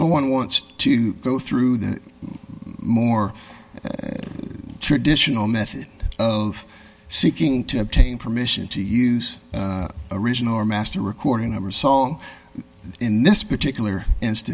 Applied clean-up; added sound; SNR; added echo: none; none; none; none.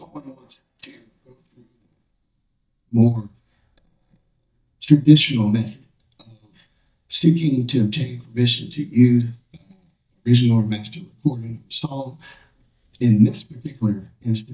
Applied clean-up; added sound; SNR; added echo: neural mask model DeepFilterNet 3.